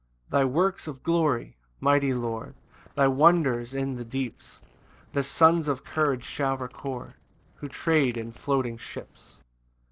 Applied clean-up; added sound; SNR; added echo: neural separator model SepFormer DNS4.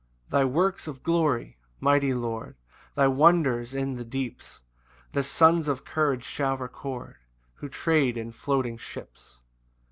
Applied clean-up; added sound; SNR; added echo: none; none; none; none.